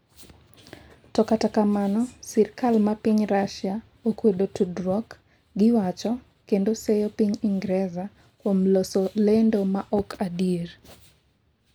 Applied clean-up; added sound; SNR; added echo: none; none; none; none.